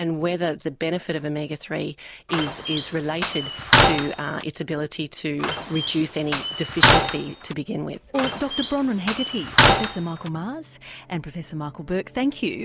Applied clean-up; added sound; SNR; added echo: none; Slam; -4 dB; none.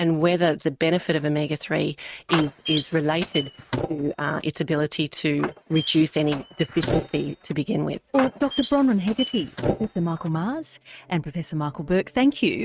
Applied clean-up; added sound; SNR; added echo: neural mask model RNNoise.